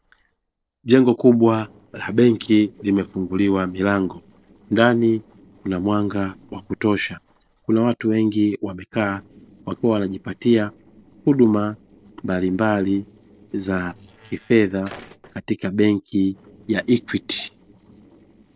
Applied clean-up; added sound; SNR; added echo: neural separator model SepFormer DNS4.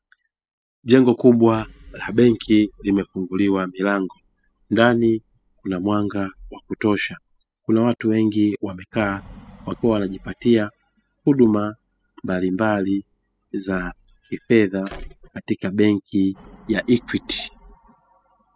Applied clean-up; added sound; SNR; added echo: classical method spectral subtraction.